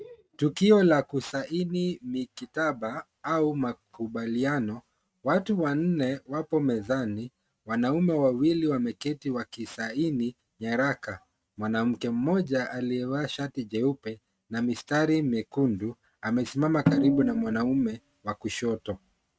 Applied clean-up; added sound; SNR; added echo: neural mask model RNNoise.